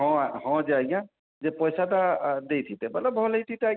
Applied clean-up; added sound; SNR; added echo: none; none; none; none.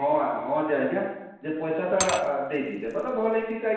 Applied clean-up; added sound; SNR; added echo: none; Glass / Liquid; 12 dB; reverberation time 0.9 s.